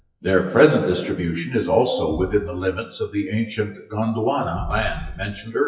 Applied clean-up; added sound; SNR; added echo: classical method WPE with log-MMSE.